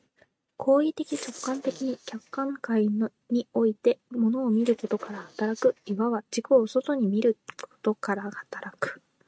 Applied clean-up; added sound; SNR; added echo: neural mask model RNNoise.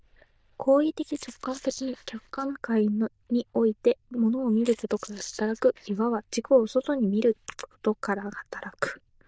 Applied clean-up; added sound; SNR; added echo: neural diffusion model UNIVERSE++.